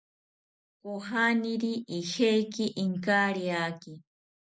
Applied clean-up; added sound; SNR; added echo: none; none; none; none.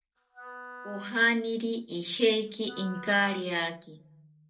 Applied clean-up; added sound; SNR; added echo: none; Wind instrument, woodwind instrument; 18 dB; reverberation time 0.2 s.